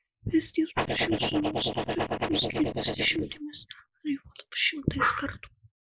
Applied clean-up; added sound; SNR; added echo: neural mask model Resemble Enhance denoiser.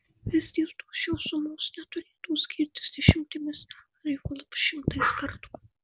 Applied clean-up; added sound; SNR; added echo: none; none; none; none.